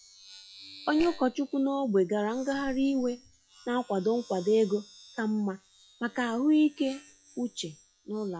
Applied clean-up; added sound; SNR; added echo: classical method log-MMSE.